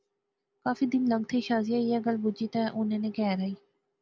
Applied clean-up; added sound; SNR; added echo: none; none; none; none.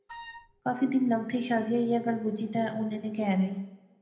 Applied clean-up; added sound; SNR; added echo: none; Wind instrument, woodwind instrument; 17 dB; reverberation time 0.9 s.